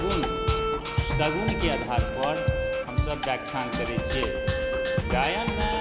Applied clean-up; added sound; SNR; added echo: none; Percussion + Bowed string instrument; -3 dB; none.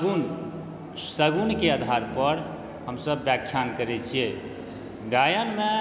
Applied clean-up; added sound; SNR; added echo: none; none; none; none.